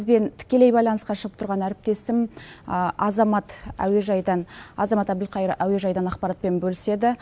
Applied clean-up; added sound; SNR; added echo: none; none; none; none.